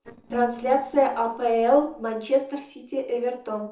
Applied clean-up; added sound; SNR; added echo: neural separator model SepFormer DNS4.